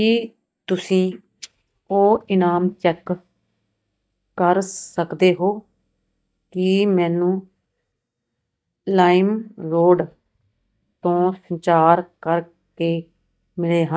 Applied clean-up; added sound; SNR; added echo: neural mask model DeepFilterNet 3.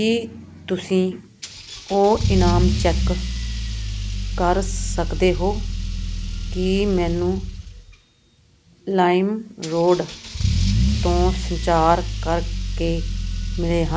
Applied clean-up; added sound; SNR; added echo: none; Engine starting / Accelerating, revving, vroom / Car; 1 dB; none.